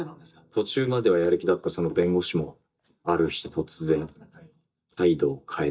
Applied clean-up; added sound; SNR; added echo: neural mask model DeepFilterNet 3.